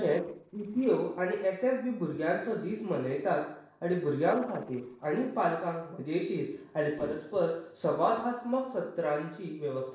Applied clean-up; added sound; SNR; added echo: neural separator model SepFormer DNS4.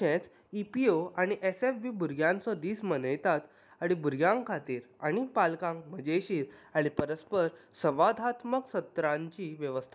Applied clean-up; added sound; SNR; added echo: none; none; none; none.